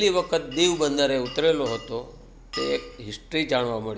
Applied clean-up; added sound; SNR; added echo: none; Glass; 17 dB; none.